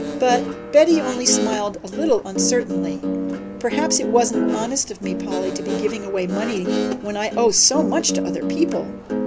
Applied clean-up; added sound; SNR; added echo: none; Guitar; 3 dB; none.